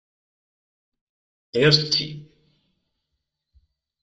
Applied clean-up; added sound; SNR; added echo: neural mask model DeepFilterNet 3.